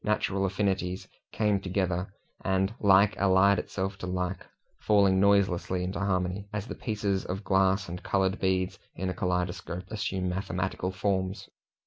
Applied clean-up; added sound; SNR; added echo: none; none; none; none.